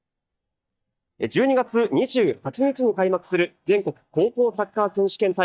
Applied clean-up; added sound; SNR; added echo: neural mask model DeepFilterNet 3.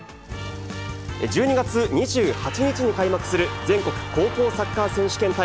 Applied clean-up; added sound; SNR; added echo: none; none; none; none.